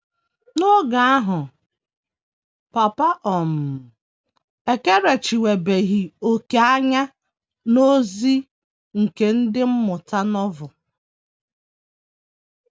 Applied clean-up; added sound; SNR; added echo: none; none; none; none.